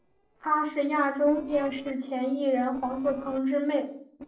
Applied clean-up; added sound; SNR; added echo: neural separator model SepFormer DNS4.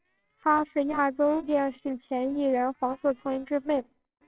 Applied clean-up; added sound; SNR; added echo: neural separator model SepFormer WHAMR!.